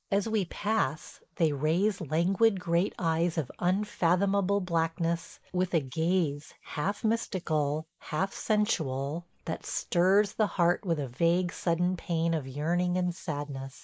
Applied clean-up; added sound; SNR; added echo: neural mask model Resemble Enhance denoiser.